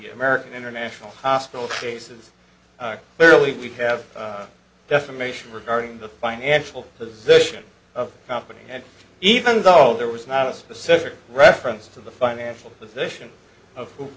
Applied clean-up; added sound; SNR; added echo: none; none; none; none.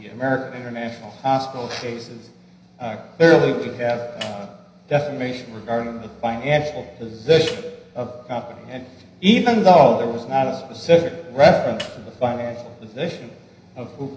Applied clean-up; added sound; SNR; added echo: none; Snare drum; 20 dB; reverberation time 0.9 s.